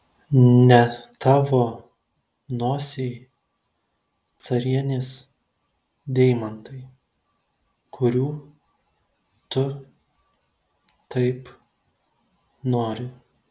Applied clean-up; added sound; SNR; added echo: none; none; none; none.